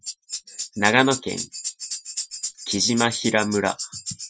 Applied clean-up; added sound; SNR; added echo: classical method Wiener filter.